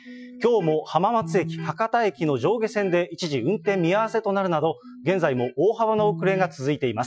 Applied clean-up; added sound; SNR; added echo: classical method Wiener filter.